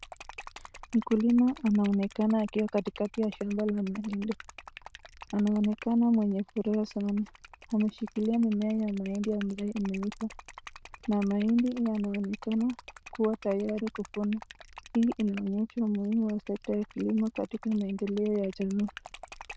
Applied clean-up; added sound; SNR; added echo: neural diffusion model UNIVERSE++.